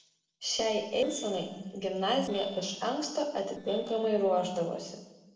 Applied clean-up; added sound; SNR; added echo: neural separator model SepFormer DNS4.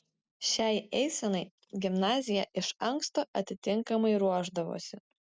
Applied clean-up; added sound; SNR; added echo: none; none; none; none.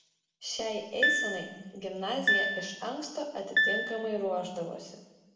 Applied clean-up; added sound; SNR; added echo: none; Piano; -4 dB; reverberation time 1.0 s.